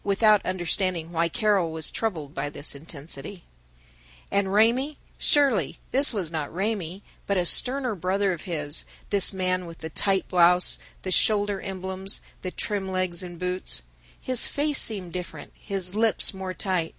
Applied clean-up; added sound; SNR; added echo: none; none; none; none.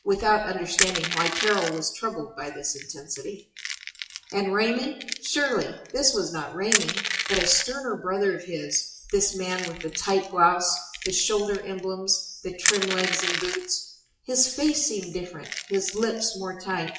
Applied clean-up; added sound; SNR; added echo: classical method WPE with log-MMSE.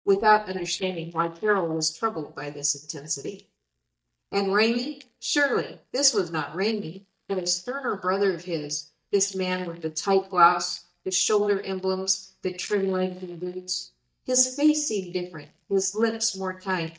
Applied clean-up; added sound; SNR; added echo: neural mask model DeepFilterNet 3.